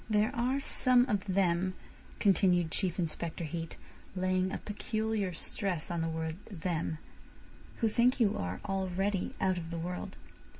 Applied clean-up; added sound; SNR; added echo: none; none; none; none.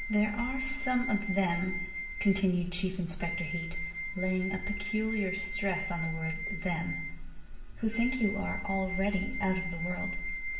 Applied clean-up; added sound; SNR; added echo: none; Wind instrument, woodwind instrument; 7 dB; reverberation time 0.8 s.